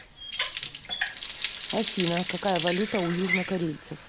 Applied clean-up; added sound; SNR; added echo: none; Water tap, faucet; -1 dB; none.